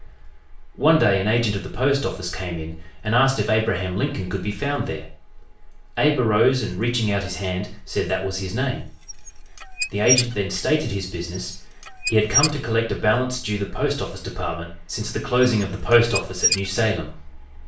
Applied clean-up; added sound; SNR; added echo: none; Squeak / Dishes, pots, and pans; 6 dB; reverberation time 0.4 s.